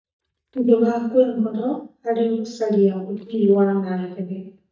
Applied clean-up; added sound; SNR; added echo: neural mask model DeepFilterNet 3.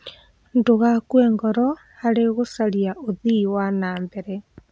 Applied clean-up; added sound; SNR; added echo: none; none; none; none.